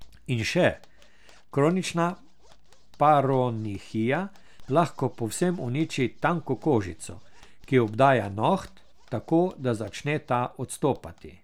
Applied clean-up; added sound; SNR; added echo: none; Zipper (clothing); 20 dB; none.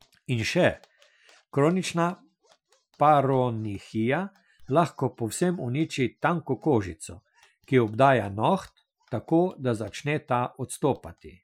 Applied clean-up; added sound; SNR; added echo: classical method Wiener filter.